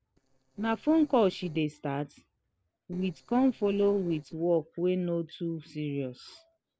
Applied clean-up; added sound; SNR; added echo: neural separator model SepFormer DNS4.